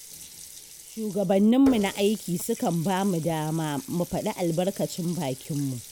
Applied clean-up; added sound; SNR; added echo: none; Water tap, faucet; 16 dB; none.